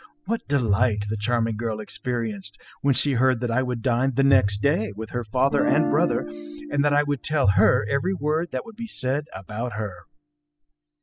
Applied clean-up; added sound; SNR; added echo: classical method spectral subtraction.